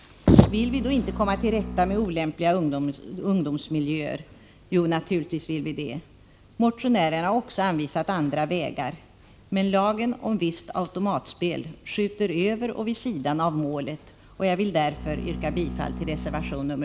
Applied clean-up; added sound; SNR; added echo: none; Bowed string instrument; 9 dB; none.